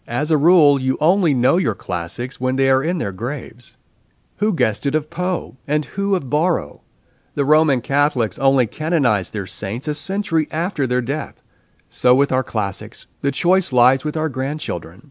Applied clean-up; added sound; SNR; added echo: none; none; none; none.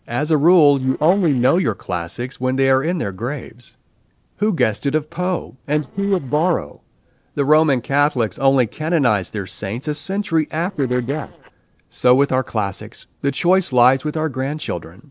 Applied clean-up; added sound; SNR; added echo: neural separator model SepFormer DNS4.